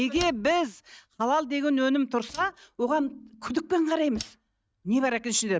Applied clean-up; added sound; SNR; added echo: neural mask model RNNoise.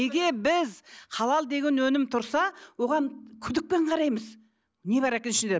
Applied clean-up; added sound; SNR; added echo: none; none; none; none.